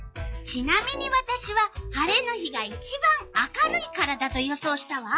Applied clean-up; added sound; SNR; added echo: classical method log-MMSE.